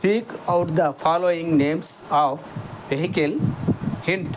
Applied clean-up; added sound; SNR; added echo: none; none; none; none.